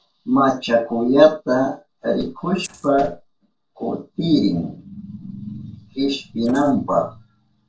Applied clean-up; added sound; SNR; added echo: neural separator model SepFormer DNS4.